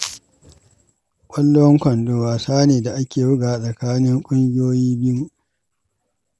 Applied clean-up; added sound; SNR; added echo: none; none; none; none.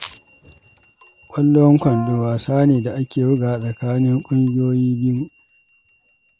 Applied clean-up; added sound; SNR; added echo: none; Clock + Brass instrument; 12 dB; none.